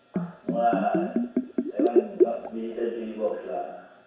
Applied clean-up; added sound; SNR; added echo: none; Bathtub (filling or washing); -3 dB; reverberation time 0.7 s.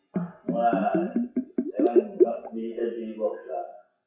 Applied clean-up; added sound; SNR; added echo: classical method WPE with log-MMSE.